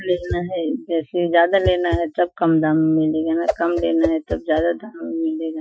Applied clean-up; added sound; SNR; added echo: classical method Wiener filter.